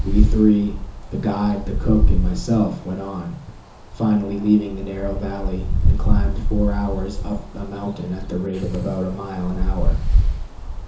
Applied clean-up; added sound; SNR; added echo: none; Wind; -2 dB; reverberation time 0.7 s.